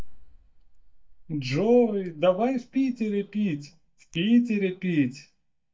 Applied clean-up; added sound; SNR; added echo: neural mask model DeepFilterNet 3.